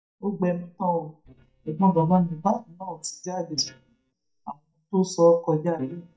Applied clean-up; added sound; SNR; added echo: neural mask model DeepFilterNet 3.